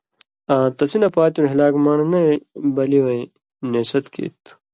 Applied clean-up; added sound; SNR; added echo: none; none; none; none.